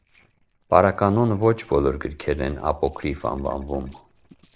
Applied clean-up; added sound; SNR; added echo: neural separator model SepFormer DNS4.